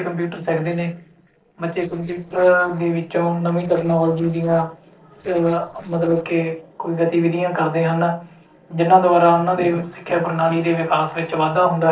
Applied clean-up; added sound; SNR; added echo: neural separator model SepFormer DNS4.